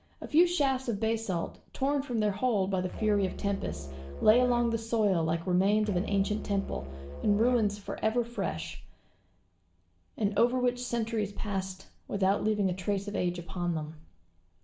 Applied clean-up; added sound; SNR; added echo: none; Musical instrument; 11 dB; reverberation time 0.4 s.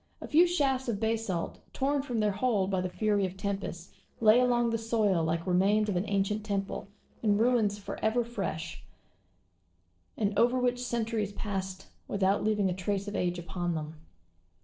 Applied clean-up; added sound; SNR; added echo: neural separator model SepFormer DNS4.